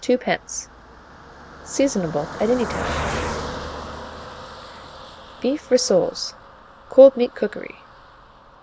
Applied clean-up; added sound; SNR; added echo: none; Car passing by; 11 dB; none.